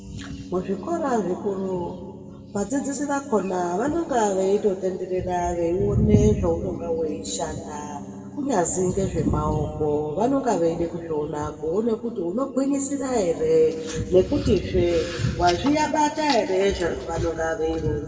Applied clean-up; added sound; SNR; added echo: none; Piano; 18 dB; reverberation time 1.7 s.